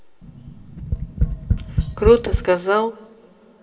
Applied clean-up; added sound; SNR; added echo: none; Tap; 1 dB; reverberation time 1.7 s.